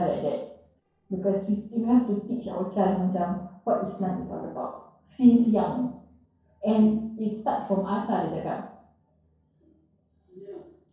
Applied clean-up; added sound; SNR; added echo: neural separator model SepFormer DNS4.